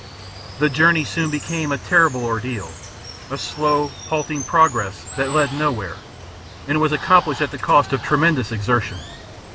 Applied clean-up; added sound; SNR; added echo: none; Water; 14 dB; none.